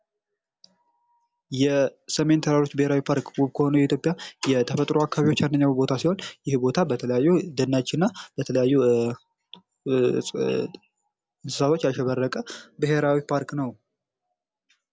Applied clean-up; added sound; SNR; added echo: none; none; none; none.